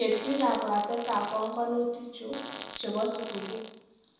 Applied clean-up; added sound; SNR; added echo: none; Fart; 11 dB; reverberation time 1.0 s.